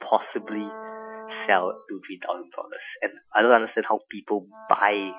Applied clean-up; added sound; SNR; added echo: classical method Wiener filter.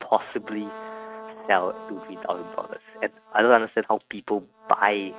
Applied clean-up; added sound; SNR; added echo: neural mask model RNNoise.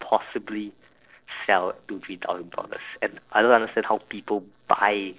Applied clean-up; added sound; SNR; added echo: neural separator model SepFormer DNS4.